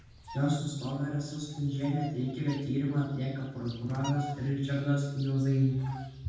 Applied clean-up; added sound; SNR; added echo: none; Bird vocalization, bird call, bird song; 17 dB; reverberation time 1.2 s.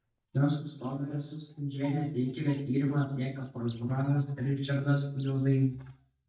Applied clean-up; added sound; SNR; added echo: neural mask model DeepFilterNet 3.